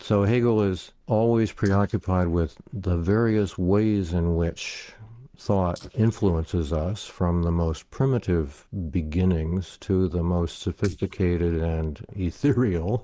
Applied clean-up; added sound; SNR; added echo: neural mask model Resemble Enhance denoiser.